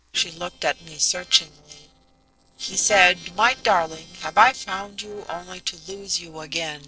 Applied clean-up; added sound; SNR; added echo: neural separator model SepFormer DNS4.